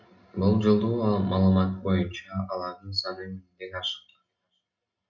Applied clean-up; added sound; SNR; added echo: none; none; none; reverberation time 0.2 s.